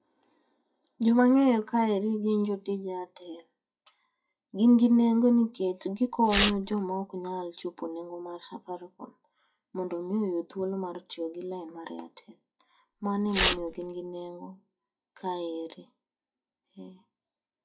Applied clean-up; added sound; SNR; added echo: classical method WPE with log-MMSE.